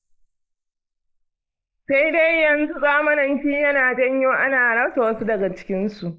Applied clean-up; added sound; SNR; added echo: neural mask model Resemble Enhance denoiser.